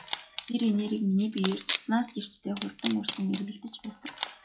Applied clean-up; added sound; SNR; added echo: classical method log-MMSE.